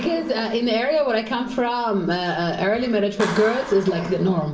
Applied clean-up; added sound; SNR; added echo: none; Clapping; 16 dB; reverberation time 0.8 s.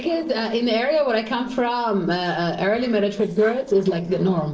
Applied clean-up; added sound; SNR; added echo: neural separator model SepFormer DNS4.